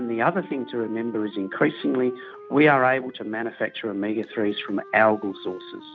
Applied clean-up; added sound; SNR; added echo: none; Wind instrument, woodwind instrument; 20 dB; none.